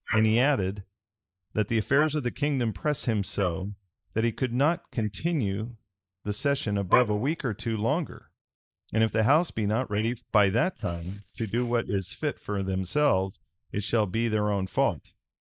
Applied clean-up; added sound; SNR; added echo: neural mask model Resemble Enhance denoiser.